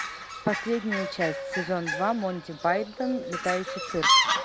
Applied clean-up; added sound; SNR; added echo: none; Fowl; -1 dB; none.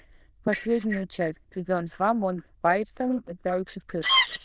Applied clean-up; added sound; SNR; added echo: neural diffusion model UNIVERSE++.